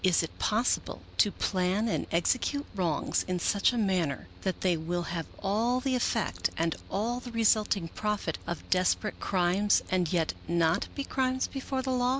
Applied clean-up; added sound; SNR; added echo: none; Mechanical fan; 19 dB; none.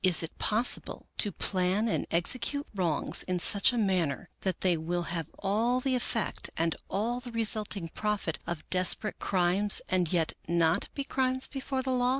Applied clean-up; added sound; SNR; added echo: none; none; none; none.